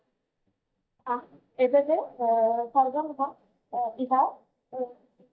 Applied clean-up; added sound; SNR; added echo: neural mask model DeepFilterNet 3.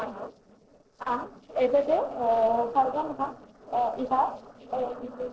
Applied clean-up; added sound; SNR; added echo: neural separator model SepFormer DNS4.